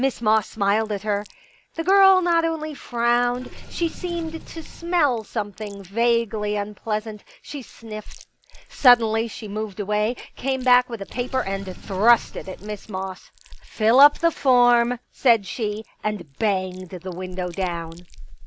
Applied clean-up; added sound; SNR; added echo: none; Chewing, mastication + Sink (filling or washing) / Water; 17 dB; none.